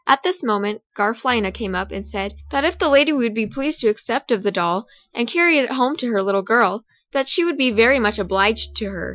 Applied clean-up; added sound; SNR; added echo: classical method Wiener filter.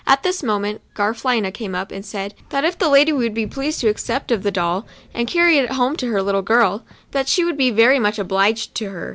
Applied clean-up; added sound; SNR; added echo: none; none; none; none.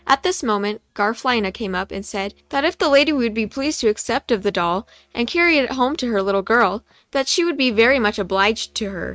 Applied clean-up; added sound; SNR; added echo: neural mask model RNNoise.